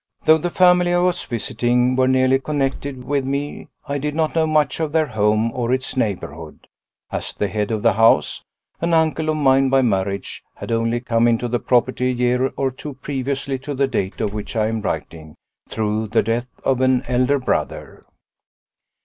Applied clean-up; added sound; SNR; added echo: none; Slam; 14 dB; none.